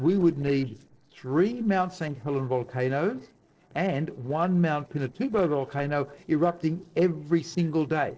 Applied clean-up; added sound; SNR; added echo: neural separator model SepFormer DNS4.